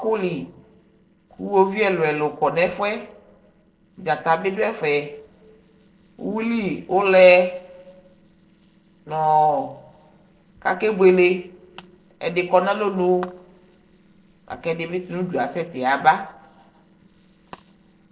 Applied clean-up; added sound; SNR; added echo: neural separator model SepFormer DNS4.